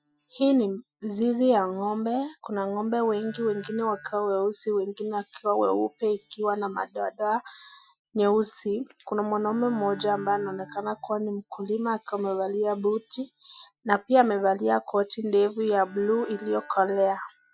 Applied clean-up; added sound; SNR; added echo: classical method Wiener filter.